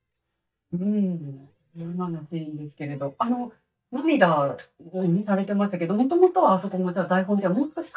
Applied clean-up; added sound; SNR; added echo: neural mask model DeepFilterNet 3.